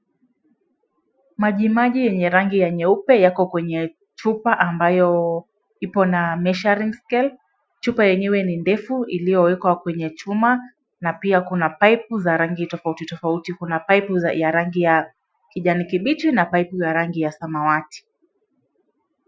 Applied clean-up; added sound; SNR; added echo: classical method Wiener filter.